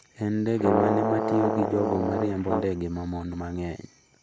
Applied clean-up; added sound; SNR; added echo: none; Brass instrument; 0 dB; none.